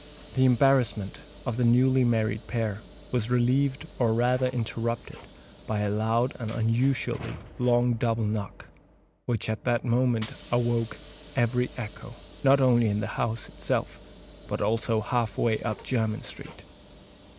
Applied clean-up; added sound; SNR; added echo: none; Sliding door / Hiss; 16 dB; none.